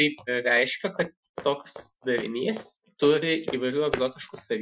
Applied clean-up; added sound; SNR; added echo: classical method Wiener filter.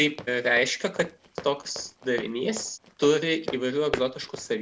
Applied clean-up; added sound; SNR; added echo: none; Run; 13 dB; none.